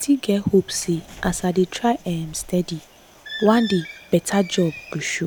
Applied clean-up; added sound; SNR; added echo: none; Bird; 18 dB; none.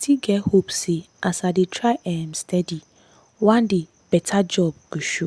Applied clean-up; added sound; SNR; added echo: none; none; none; none.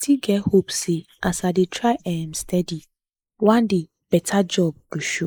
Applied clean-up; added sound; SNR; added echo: neural mask model Resemble Enhance denoiser.